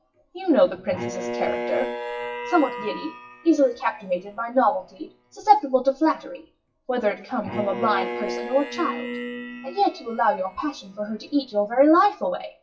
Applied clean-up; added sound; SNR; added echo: classical method WPE with log-MMSE.